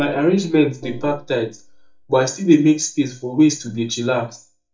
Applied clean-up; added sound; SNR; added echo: neural mask model DeepFilterNet 3.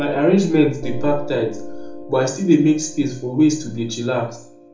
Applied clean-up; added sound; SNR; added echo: none; Piano; 11 dB; reverberation time 0.8 s.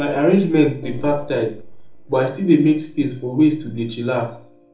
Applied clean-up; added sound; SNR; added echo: neural separator model SepFormer DNS4.